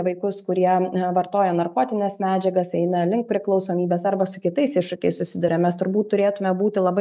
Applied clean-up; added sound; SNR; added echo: none; none; none; none.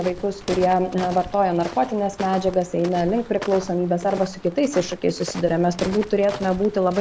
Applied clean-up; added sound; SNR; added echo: none; Walk, footsteps; 14 dB; none.